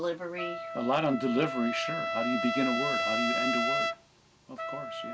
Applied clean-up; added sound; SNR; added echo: none; Trumpet; 0 dB; none.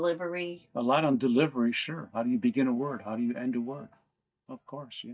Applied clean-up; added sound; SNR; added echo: neural mask model DeepFilterNet 3.